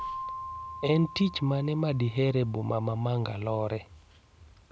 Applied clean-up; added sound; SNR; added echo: none; Keyboard (musical); 14 dB; none.